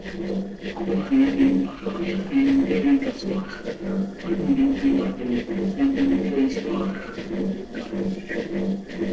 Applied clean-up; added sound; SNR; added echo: neural separator model SepFormer DNS4.